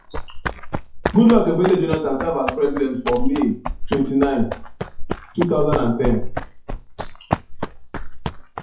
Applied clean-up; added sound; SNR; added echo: classical method WPE with log-MMSE.